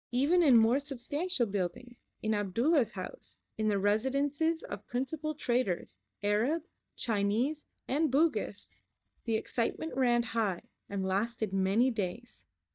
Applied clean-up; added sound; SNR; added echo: neural mask model DeepFilterNet 3.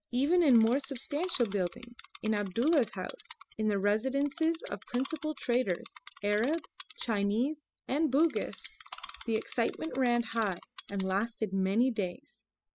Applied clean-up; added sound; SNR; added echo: classical method spectral subtraction.